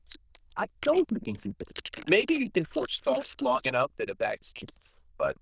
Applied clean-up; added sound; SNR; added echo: neural diffusion model UNIVERSE++.